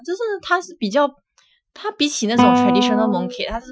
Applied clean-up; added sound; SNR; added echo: classical method Wiener filter.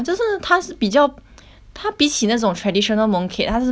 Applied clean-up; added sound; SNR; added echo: none; none; none; none.